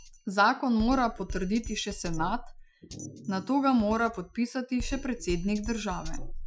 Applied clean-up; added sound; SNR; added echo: classical method Wiener filter.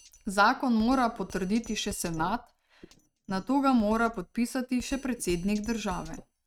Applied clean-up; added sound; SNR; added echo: neural mask model RNNoise.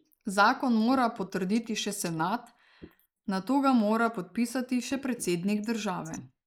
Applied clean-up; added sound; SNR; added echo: neural mask model Resemble Enhance denoiser.